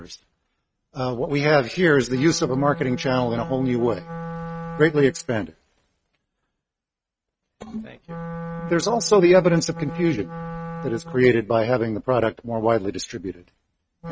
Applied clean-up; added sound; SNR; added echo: neural mask model RNNoise.